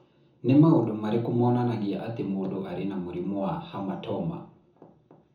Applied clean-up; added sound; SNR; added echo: none; none; none; reverberation time 0.6 s.